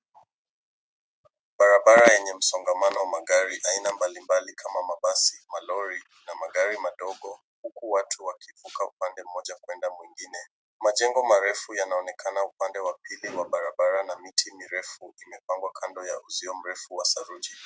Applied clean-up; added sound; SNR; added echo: none; none; none; none.